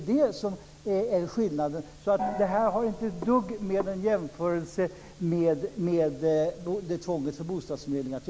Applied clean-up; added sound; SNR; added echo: none; Gong; 9 dB; none.